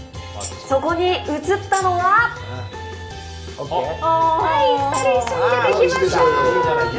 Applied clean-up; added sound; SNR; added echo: none; Tambourine; 18 dB; reverberation time 0.5 s.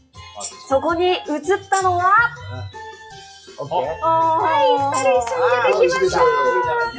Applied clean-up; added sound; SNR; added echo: classical method WPE with log-MMSE.